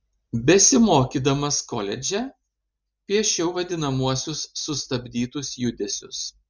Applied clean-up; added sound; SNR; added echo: none; none; none; none.